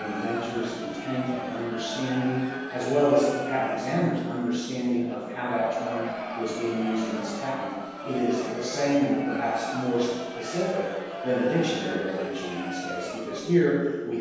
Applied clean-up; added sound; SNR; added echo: none; Crowd; 9 dB; reverberation time 1.2 s.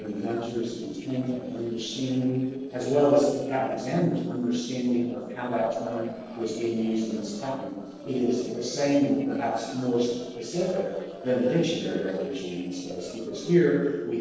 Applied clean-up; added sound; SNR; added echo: neural separator model SepFormer DNS4.